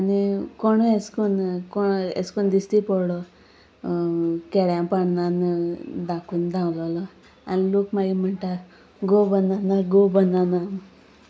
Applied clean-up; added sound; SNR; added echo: none; none; none; none.